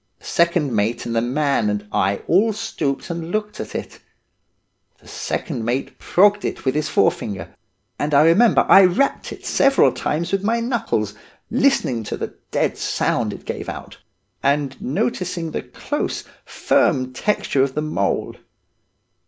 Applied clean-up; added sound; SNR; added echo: none; none; none; none.